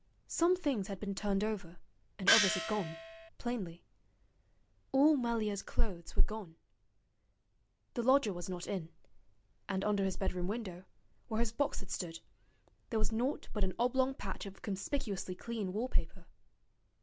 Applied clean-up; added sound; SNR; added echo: none; Gong; 2 dB; none.